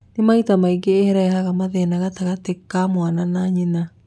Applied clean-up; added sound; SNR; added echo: none; none; none; none.